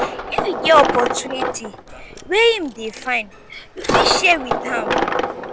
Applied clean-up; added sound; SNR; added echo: none; Coin (dropping); 2 dB; none.